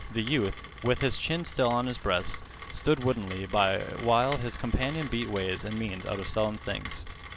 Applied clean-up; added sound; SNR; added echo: none; Rain; 13 dB; none.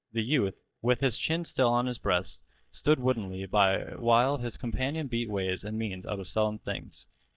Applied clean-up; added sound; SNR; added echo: neural mask model DeepFilterNet 3.